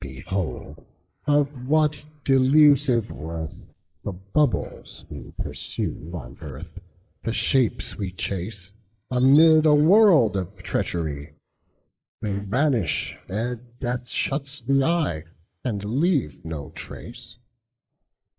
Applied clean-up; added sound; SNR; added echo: neural mask model Resemble Enhance denoiser.